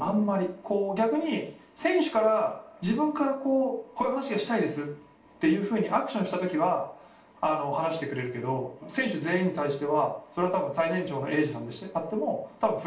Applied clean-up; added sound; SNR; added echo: none; none; none; reverberation time 0.3 s.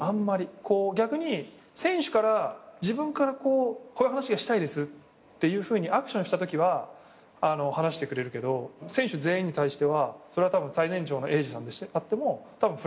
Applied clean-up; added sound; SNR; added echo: none; none; none; none.